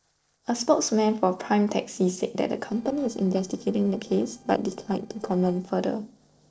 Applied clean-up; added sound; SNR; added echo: neural separator model SepFormer DNS4.